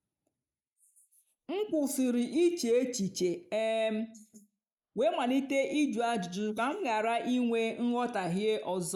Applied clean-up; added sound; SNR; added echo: neural mask model Resemble Enhance denoiser.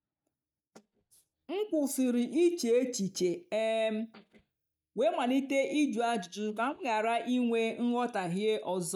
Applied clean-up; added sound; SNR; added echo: neural mask model DeepFilterNet 3.